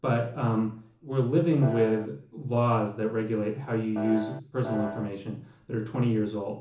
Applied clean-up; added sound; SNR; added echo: none; Piano; 8 dB; reverberation time 0.7 s.